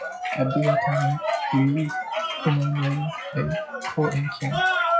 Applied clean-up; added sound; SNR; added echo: classical method WPE with log-MMSE.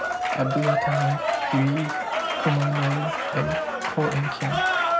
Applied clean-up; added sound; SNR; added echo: none; Applause / Cheering; -1 dB; reverberation time 0.4 s.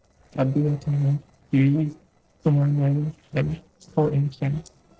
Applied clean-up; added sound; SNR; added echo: neural separator model SepFormer DNS4.